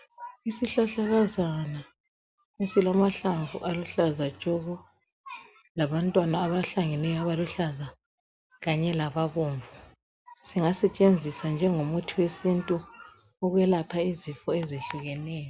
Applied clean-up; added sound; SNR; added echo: none; none; none; none.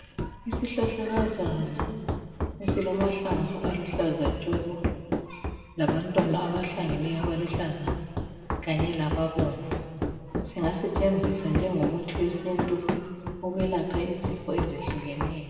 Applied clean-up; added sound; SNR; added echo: none; Run; 3 dB; reverberation time 2.3 s.